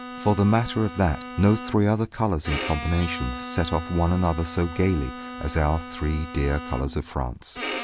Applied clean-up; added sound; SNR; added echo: none; Bowed string instrument; 11 dB; none.